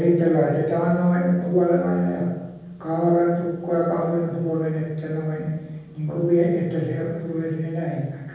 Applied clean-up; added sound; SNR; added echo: none; Wind instrument, woodwind instrument; 13 dB; reverberation time 1.3 s.